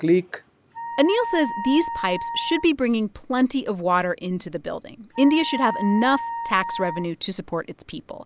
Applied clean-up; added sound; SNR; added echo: none; Wind instrument, woodwind instrument; 9 dB; none.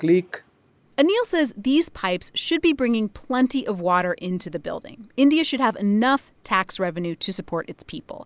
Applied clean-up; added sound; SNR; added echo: none; none; none; none.